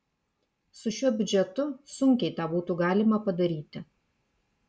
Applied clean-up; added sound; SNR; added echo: none; none; none; none.